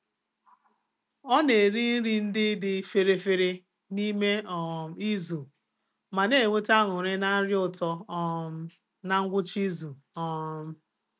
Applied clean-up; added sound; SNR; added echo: none; none; none; none.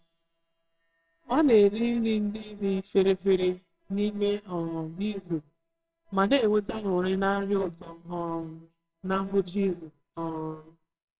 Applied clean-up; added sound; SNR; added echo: neural separator model SepFormer WHAMR!.